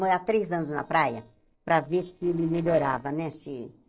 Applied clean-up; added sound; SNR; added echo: neural separator model SepFormer DNS4.